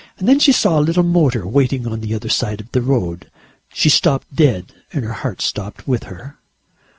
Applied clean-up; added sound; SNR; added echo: none; none; none; none.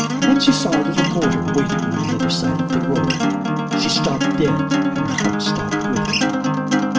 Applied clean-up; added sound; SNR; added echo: none; Acoustic guitar; -4 dB; reverberation time 0.7 s.